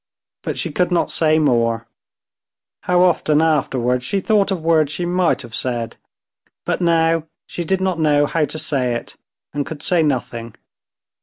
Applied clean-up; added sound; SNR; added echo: none; none; none; none.